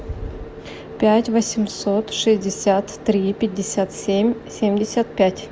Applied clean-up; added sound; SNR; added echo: none; none; none; none.